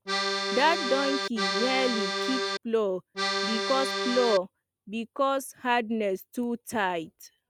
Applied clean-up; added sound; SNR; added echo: none; Accordion; 0 dB; none.